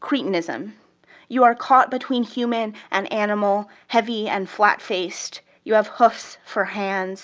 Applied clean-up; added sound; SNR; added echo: none; none; none; none.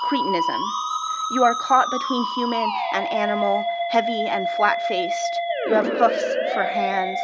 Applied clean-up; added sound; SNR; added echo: none; Musical instrument; 0 dB; none.